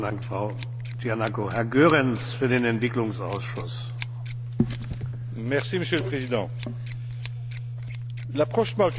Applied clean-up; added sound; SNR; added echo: none; Scissors; 5 dB; none.